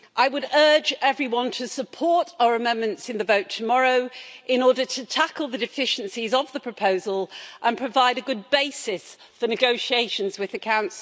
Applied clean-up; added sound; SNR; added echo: none; none; none; none.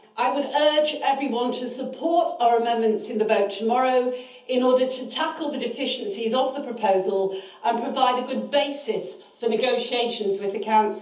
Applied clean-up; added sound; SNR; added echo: none; none; none; reverberation time 0.7 s.